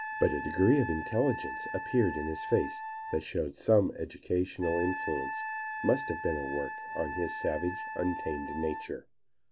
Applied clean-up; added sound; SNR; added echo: none; Wind instrument, woodwind instrument; 8 dB; none.